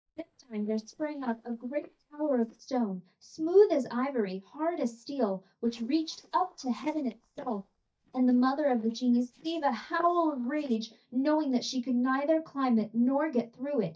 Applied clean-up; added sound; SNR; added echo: neural mask model DeepFilterNet 3.